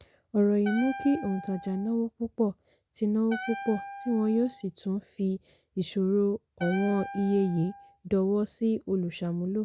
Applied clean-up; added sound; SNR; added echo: none; Wind instrument, woodwind instrument; 13 dB; none.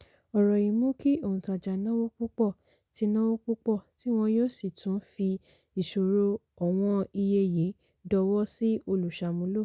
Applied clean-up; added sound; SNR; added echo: none; none; none; none.